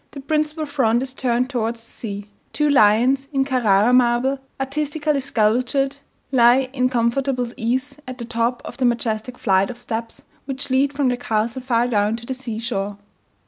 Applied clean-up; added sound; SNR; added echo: none; none; none; none.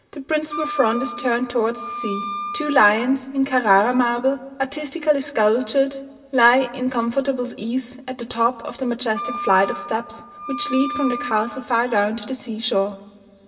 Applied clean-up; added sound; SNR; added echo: none; Wind instrument, woodwind instrument; 9 dB; reverberation time 2.9 s.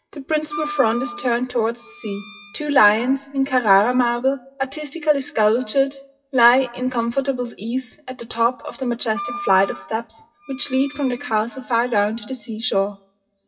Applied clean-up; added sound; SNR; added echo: classical method WPE with log-MMSE.